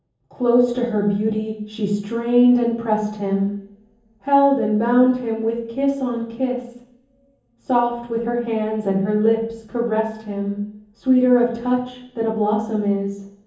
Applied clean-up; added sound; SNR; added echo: none; none; none; reverberation time 0.7 s.